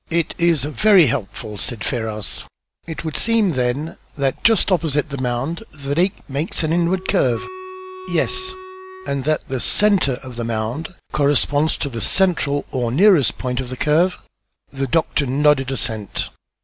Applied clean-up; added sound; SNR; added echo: none; Wind instrument, woodwind instrument; 15 dB; none.